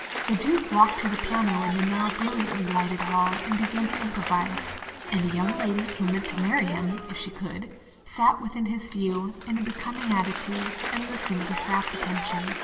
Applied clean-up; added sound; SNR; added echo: none; Applause; 6 dB; reverberation time 2.1 s.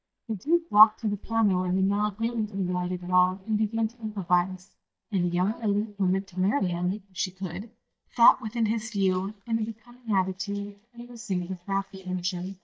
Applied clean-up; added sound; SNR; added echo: neural mask model DeepFilterNet 3.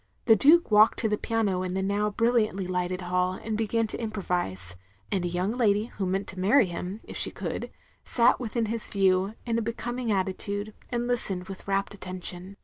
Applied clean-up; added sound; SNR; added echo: none; none; none; none.